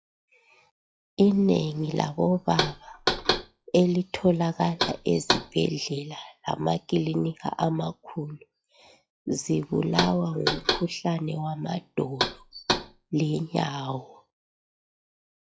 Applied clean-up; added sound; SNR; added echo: classical method log-MMSE.